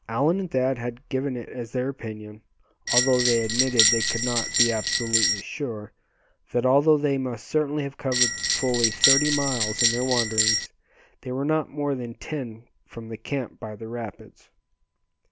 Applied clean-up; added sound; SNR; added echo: none; Bell; -4 dB; none.